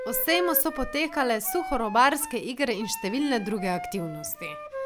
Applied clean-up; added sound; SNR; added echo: none; Wind instrument, woodwind instrument; 11 dB; none.